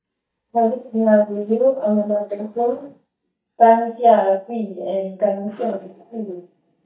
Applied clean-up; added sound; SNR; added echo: neural mask model DeepFilterNet 3.